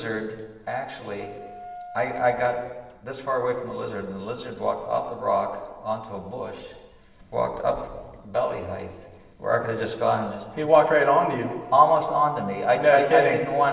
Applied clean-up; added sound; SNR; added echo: none; Wind instrument, woodwind instrument; 16 dB; reverberation time 1.2 s.